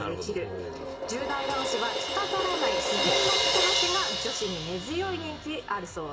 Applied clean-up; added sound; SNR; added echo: none; Crash cymbal; -3 dB; reverberation time 1.5 s.